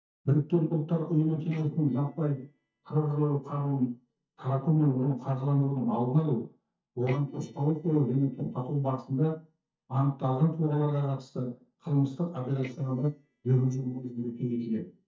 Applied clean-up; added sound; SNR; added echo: neural mask model DeepFilterNet 3.